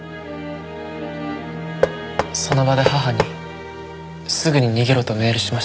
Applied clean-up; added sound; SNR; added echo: none; Knock; 4 dB; none.